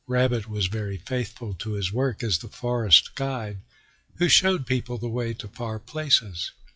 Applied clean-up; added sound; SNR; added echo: classical method WPE with log-MMSE.